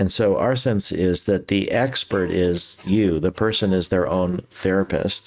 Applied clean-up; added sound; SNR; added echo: neural mask model RNNoise.